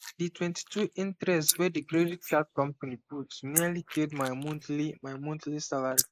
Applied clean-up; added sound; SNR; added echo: neural mask model Resemble Enhance denoiser.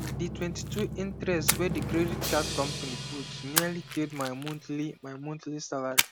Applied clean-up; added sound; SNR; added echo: none; Splash, splatter + Drum; 1 dB; none.